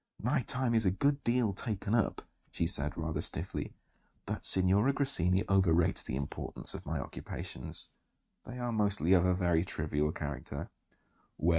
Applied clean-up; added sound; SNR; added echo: neural mask model RNNoise.